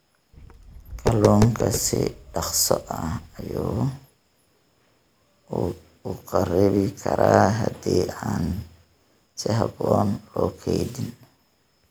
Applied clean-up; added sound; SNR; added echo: none; Tap; 8 dB; none.